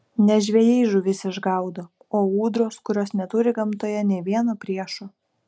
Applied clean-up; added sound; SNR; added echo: none; none; none; none.